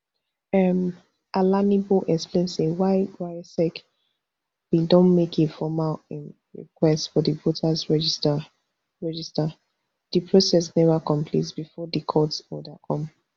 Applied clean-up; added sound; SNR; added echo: none; none; none; none.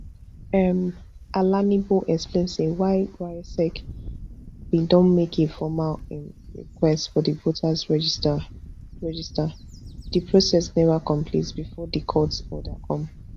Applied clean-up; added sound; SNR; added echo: none; Wind / Bird; 15 dB; none.